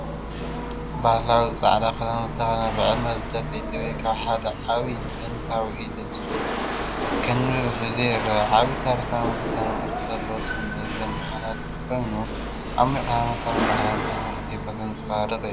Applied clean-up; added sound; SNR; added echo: none; Rattle / Chatter / Hiss / Engine / Mechanisms; 3 dB; none.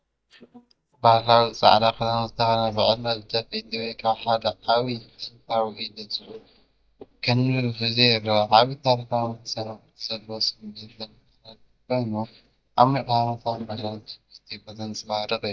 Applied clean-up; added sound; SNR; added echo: neural mask model DeepFilterNet 3.